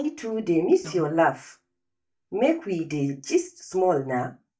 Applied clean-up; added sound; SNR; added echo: neural mask model DeepFilterNet 3.